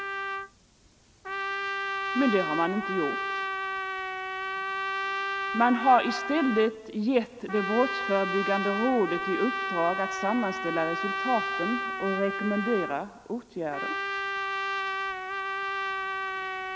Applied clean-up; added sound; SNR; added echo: none; Trumpet; 2 dB; none.